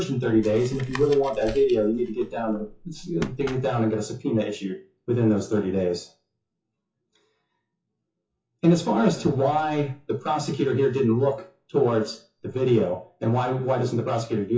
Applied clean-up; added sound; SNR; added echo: classical method WPE with log-MMSE.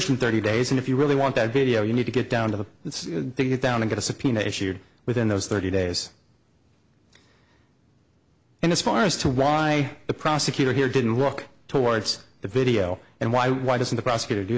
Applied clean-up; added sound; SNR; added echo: none; none; none; none.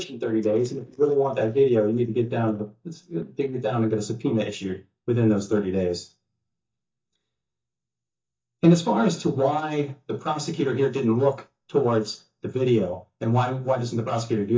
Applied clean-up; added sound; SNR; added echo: neural mask model DeepFilterNet 3.